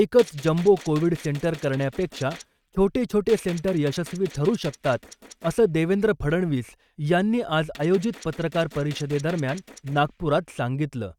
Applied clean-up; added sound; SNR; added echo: neural mask model RNNoise.